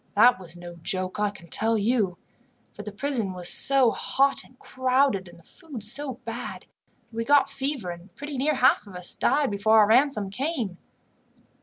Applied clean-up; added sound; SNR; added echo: none; none; none; none.